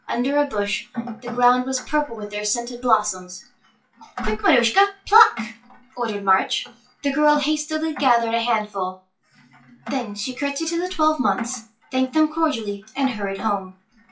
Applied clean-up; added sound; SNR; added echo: classical method WPE with log-MMSE.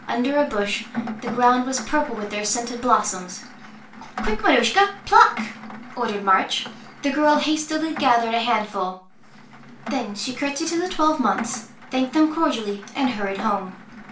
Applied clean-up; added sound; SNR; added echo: none; Rain; 14 dB; reverberation time 0.3 s.